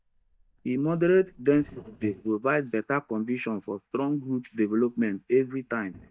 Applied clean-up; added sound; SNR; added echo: neural mask model DeepFilterNet 3.